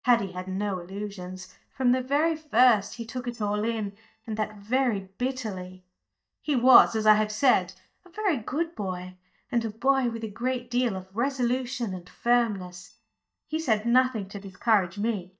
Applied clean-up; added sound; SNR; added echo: neural mask model DeepFilterNet 3.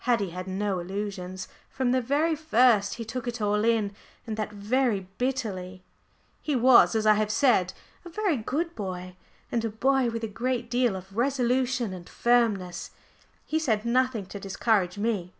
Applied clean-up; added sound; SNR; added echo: none; none; none; none.